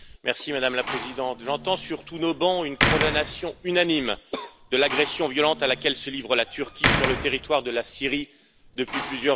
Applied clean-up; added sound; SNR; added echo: none; Slam; 5 dB; none.